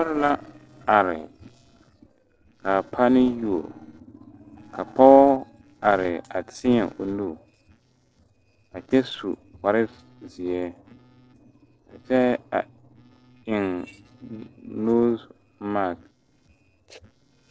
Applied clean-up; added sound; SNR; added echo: neural separator model SepFormer DNS4.